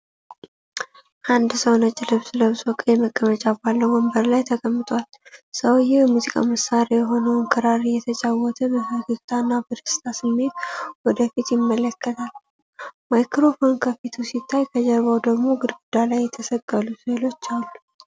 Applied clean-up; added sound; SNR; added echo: none; none; none; none.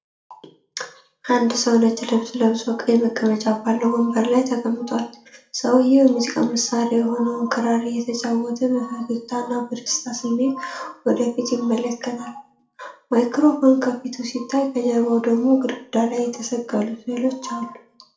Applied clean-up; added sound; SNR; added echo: none; none; none; reverberation time 0.4 s.